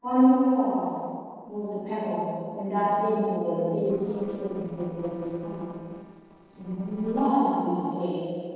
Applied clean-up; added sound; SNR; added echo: neural separator model SepFormer DNS4.